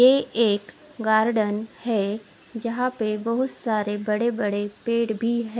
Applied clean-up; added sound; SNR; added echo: none; none; none; none.